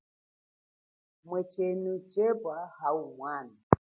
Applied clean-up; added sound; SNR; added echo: none; none; none; none.